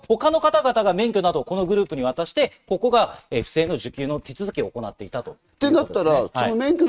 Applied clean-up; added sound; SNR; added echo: neural mask model RNNoise.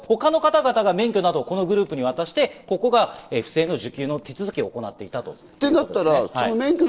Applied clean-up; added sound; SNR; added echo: neural separator model SepFormer DNS4.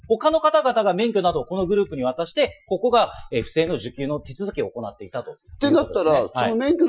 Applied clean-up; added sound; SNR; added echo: classical method Wiener filter.